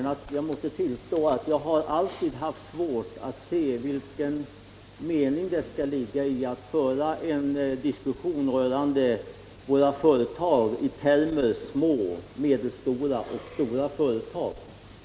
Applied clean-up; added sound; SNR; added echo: none; none; none; none.